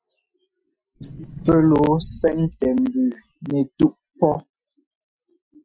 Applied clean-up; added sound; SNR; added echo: classical method Wiener filter.